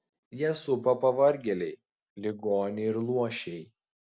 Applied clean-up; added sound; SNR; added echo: none; none; none; none.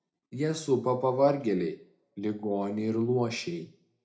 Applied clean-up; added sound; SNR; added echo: none; none; none; reverberation time 0.4 s.